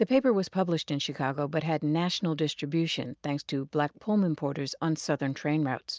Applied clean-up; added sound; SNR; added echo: none; none; none; none.